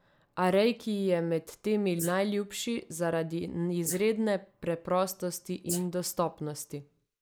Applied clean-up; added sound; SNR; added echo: neural mask model Resemble Enhance denoiser.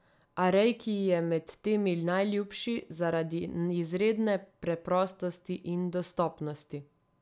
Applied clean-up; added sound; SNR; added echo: none; none; none; none.